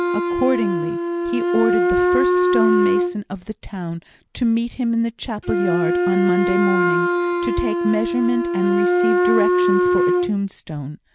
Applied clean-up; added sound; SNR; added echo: none; Wind instrument, woodwind instrument; -3 dB; none.